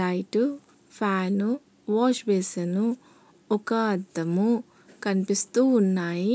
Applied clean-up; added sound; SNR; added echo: none; none; none; none.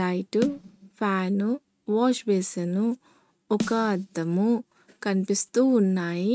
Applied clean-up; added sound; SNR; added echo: neural mask model RNNoise.